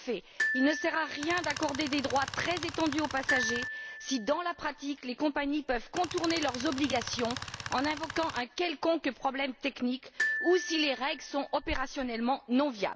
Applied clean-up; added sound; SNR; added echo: none; Glockenspiel + Tools; 7 dB; none.